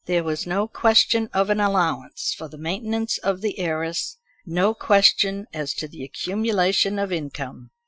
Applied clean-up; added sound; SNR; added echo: classical method Wiener filter.